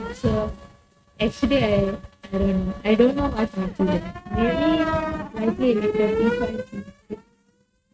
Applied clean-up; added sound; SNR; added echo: neural mask model RNNoise.